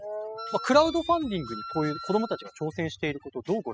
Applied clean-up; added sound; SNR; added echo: classical method spectral subtraction.